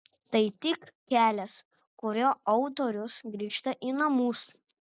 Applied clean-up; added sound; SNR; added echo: none; none; none; none.